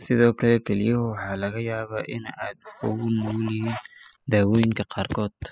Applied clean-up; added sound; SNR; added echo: classical method spectral subtraction.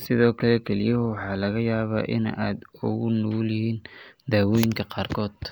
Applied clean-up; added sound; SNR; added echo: none; none; none; none.